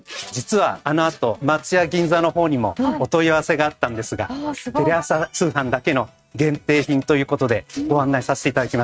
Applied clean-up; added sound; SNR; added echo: neural mask model RNNoise.